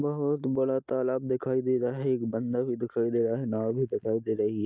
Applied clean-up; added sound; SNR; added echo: neural mask model DeepFilterNet 3.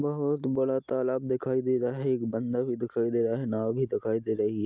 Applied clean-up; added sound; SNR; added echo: none; none; none; none.